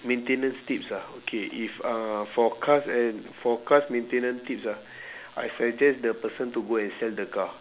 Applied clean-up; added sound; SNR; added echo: none; none; none; none.